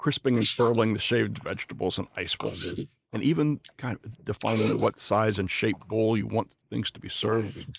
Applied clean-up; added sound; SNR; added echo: neural mask model Resemble Enhance denoiser.